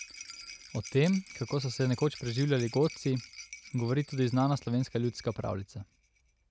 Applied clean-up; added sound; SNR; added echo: none; Rattle; 17 dB; none.